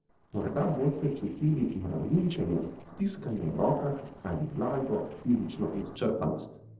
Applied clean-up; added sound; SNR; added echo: neural separator model SepFormer DNS4.